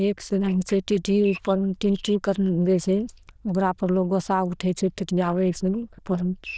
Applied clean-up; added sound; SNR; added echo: neural diffusion model UNIVERSE++.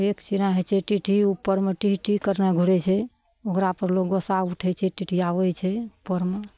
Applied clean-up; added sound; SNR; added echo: none; none; none; none.